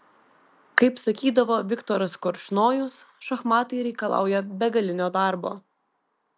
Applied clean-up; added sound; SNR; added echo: none; none; none; none.